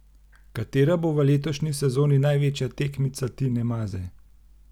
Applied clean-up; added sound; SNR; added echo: none; none; none; none.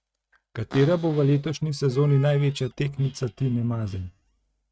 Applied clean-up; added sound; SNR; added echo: neural mask model RNNoise.